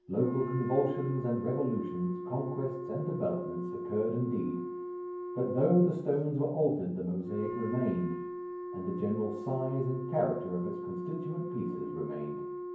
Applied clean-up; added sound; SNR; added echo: none; Wind instrument, woodwind instrument; 7 dB; reverberation time 0.9 s.